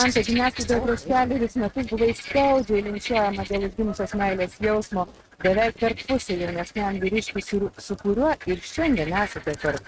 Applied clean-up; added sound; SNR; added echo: neural mask model RNNoise.